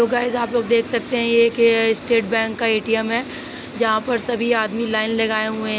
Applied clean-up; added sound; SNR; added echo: none; none; none; none.